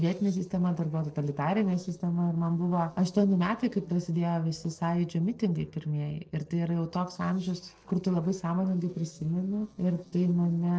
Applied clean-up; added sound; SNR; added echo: neural separator model SepFormer DNS4.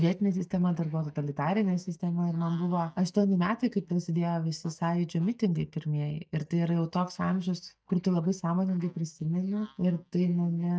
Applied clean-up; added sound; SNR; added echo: neural mask model DeepFilterNet 3.